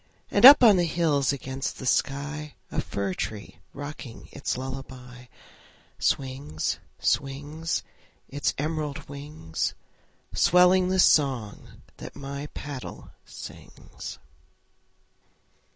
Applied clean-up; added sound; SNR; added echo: none; none; none; none.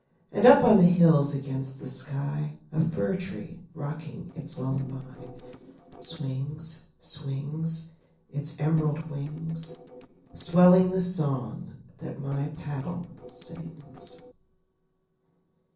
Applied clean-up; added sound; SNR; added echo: neural separator model SepFormer DNS4.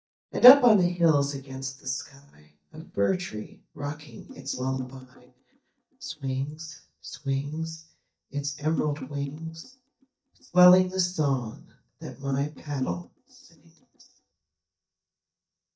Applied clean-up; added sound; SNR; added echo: neural mask model DeepFilterNet 3.